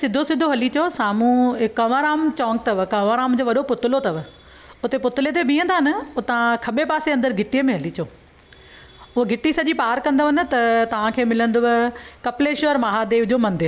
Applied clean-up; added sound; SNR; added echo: none; none; none; none.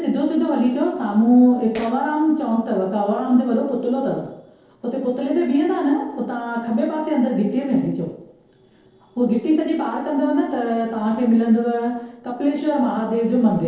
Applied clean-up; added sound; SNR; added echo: neural separator model SepFormer DNS4.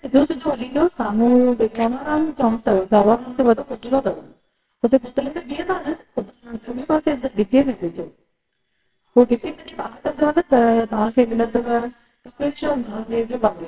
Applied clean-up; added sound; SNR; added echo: neural separator model SepFormer WHAMR!.